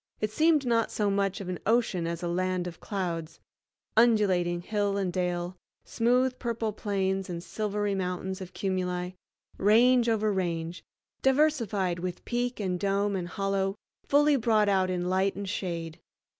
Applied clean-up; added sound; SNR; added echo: none; none; none; none.